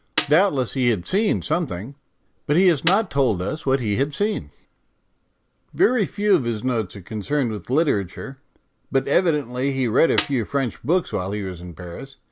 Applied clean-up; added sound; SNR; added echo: none; Snare drum; 7 dB; none.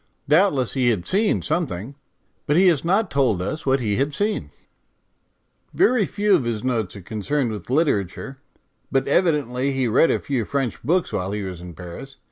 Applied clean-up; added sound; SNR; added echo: none; none; none; none.